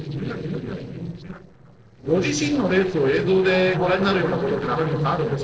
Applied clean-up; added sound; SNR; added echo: neural separator model SepFormer DNS4.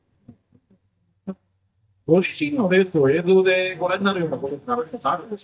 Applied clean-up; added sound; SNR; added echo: neural mask model DeepFilterNet 3.